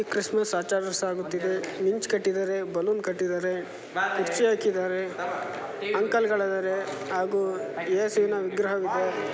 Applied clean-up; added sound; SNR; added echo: none; none; none; none.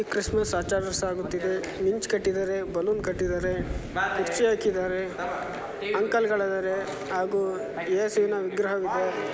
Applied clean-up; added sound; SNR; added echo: none; Thunder; 14 dB; none.